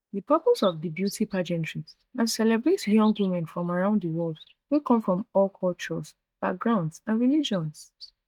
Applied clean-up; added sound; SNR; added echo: neural mask model DeepFilterNet 3.